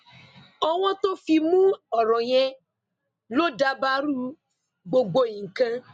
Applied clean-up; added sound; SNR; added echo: none; none; none; none.